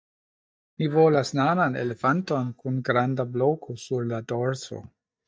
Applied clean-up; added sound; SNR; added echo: neural mask model DeepFilterNet 3.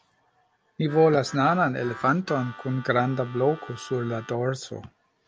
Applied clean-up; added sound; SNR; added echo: none; Harmonica; 17 dB; none.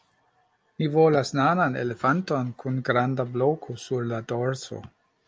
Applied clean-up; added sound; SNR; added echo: none; none; none; none.